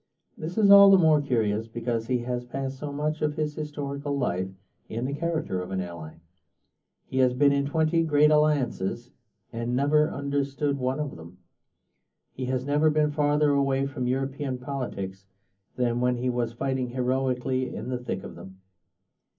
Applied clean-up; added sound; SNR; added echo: none; none; none; reverberation time 0.3 s.